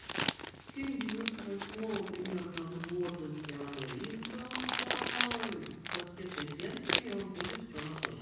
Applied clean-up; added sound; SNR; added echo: none; Crumpling, crinkling; -3 dB; reverberation time 1.1 s.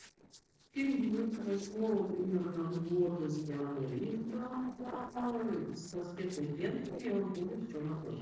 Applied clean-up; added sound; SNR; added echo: neural separator model SepFormer DNS4.